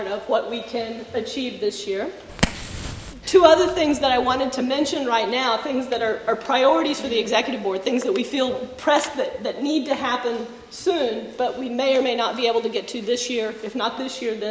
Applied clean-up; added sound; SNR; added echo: none; Fire; 9 dB; none.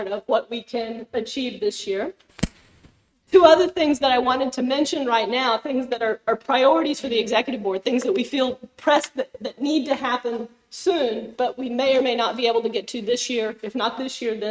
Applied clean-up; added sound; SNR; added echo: neural mask model RNNoise.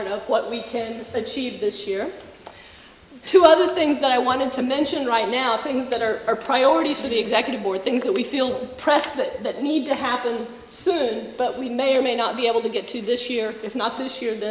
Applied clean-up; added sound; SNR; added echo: none; none; none; none.